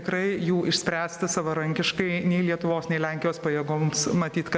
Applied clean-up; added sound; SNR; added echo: none; none; none; none.